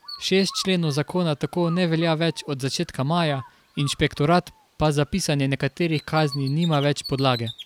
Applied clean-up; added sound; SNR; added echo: none; Bird; 19 dB; none.